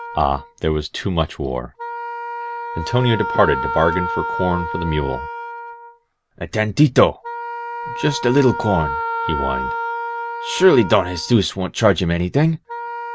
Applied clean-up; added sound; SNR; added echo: none; Wind instrument, woodwind instrument; 7 dB; none.